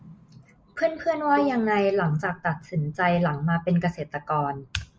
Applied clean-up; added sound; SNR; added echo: none; Bowed string instrument; 17 dB; none.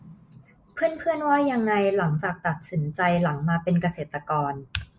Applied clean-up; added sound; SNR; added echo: none; none; none; none.